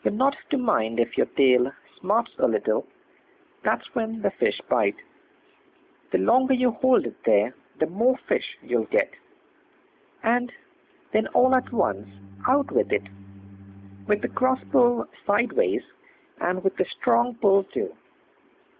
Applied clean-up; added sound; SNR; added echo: none; Organ; 19 dB; none.